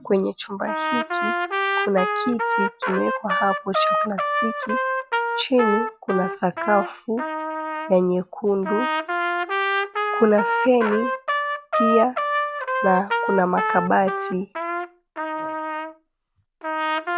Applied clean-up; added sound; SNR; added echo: none; Trumpet; 1 dB; none.